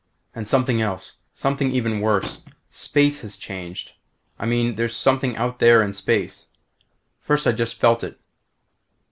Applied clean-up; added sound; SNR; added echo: none; Drawer open or close / Wood; 17 dB; none.